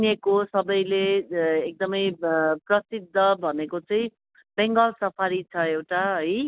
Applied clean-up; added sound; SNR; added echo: none; none; none; none.